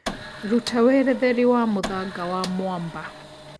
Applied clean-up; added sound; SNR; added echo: none; Printer; 13 dB; none.